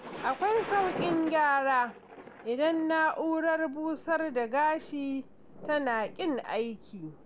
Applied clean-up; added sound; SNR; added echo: none; Thunder; 13 dB; none.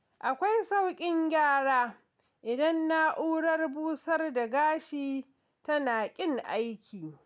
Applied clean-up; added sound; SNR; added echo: none; none; none; none.